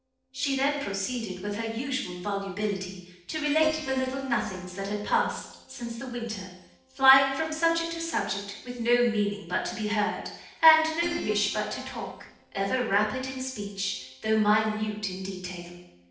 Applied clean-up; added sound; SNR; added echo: neural separator model SepFormer DNS4.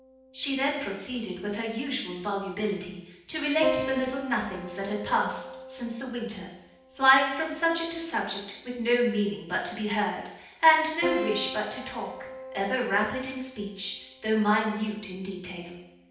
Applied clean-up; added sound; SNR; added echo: none; Keyboard (musical); 13 dB; reverberation time 0.8 s.